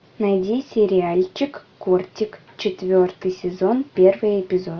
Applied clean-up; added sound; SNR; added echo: none; none; none; none.